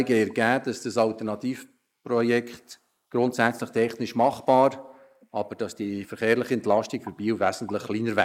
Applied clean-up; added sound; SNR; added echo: neural mask model Resemble Enhance denoiser.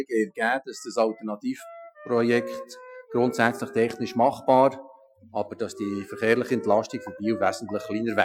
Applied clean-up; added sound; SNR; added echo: classical method Wiener filter.